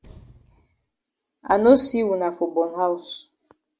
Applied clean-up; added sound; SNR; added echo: neural separator model SepFormer DNS4.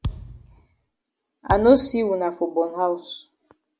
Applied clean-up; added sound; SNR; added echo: none; Thump, thud; 11 dB; none.